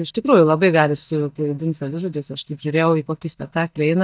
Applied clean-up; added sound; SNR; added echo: neural mask model DeepFilterNet 3.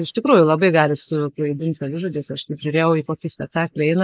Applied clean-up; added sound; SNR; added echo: neural mask model Resemble Enhance denoiser.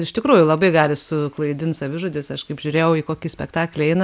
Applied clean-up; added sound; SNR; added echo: none; none; none; none.